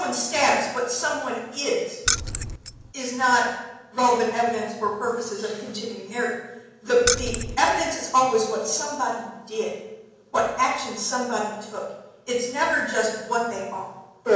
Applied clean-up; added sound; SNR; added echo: none; Keys jangling; 2 dB; reverberation time 1.0 s.